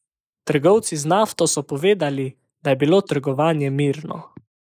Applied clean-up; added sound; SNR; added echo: neural mask model Resemble Enhance denoiser.